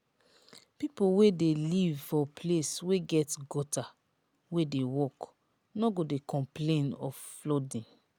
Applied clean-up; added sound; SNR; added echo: none; none; none; none.